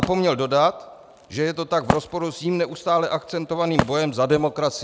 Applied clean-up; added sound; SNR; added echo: none; Wood; 8 dB; none.